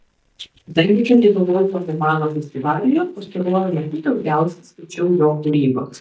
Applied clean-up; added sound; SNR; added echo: neural mask model DeepFilterNet 3.